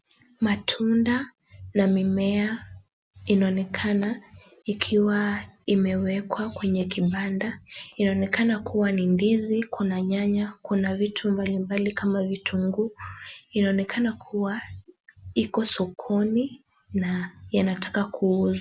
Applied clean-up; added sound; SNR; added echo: none; none; none; none.